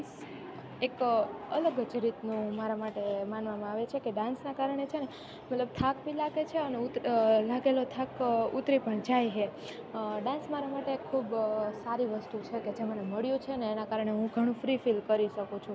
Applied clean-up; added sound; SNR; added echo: none; none; none; none.